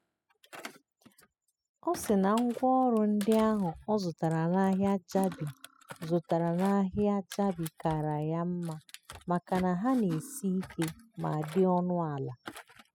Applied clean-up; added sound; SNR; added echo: classical method spectral subtraction.